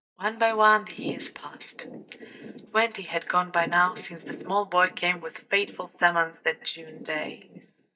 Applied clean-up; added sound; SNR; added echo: neural mask model DeepFilterNet 3.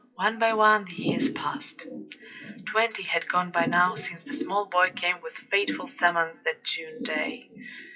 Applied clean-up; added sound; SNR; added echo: classical method WPE with log-MMSE.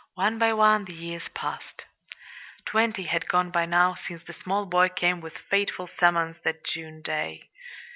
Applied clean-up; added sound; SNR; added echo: none; none; none; none.